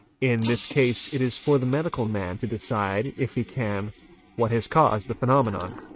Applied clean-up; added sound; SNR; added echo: neural mask model RNNoise.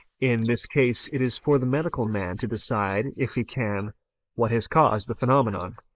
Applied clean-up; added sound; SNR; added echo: neural mask model Resemble Enhance denoiser.